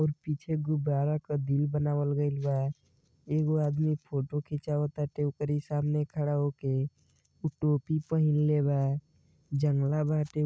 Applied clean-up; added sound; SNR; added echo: none; none; none; none.